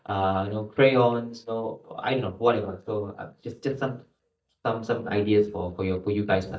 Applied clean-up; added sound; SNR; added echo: neural mask model DeepFilterNet 3.